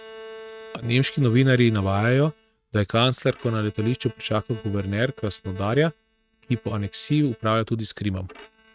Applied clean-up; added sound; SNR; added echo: neural mask model RNNoise.